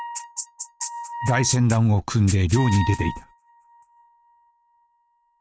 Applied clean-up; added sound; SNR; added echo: neural mask model RNNoise.